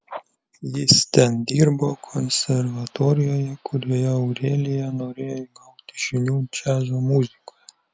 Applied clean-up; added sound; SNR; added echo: none; none; none; none.